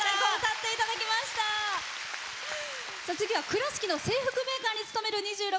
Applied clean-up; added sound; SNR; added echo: none; none; none; none.